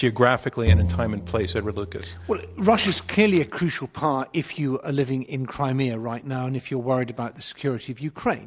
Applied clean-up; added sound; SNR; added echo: none; Tambourine + Bowed string instrument; 3 dB; none.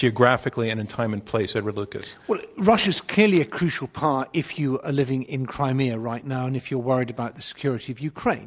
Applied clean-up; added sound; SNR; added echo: none; none; none; none.